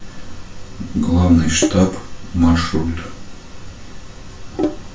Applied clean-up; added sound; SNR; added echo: none; Sink (filling or washing); 10 dB; reverberation time 0.3 s.